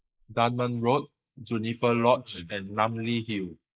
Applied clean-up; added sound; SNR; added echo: neural mask model Resemble Enhance denoiser.